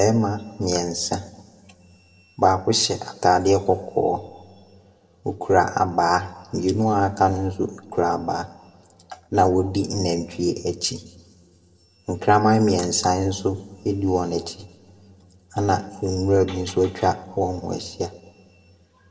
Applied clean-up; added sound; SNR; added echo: none; none; none; reverberation time 1.2 s.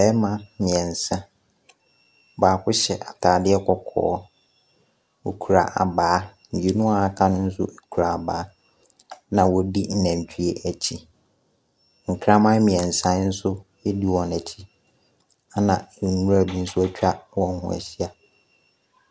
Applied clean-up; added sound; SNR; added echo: none; none; none; none.